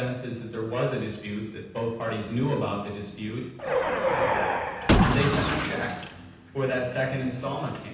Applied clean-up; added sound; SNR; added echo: none; Car; -4 dB; reverberation time 0.9 s.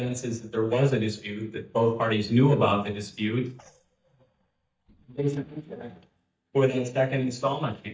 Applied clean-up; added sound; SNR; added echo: neural mask model DeepFilterNet 3.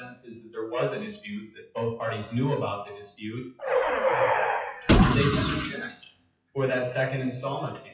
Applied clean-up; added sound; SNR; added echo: classical method WPE with log-MMSE.